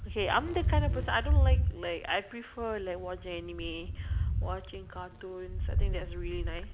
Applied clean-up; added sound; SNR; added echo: none; Thunder; -5 dB; none.